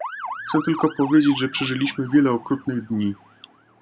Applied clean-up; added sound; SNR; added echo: none; Motor vehicle (road) / Siren; 14 dB; none.